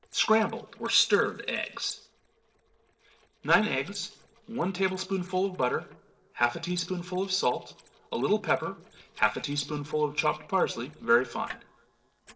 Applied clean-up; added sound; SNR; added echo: neural separator model SepFormer DNS4.